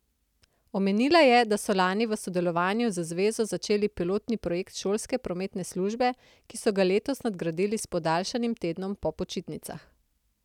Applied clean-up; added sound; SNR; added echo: none; none; none; none.